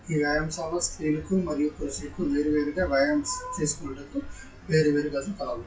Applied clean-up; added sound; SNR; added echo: classical method WPE with log-MMSE.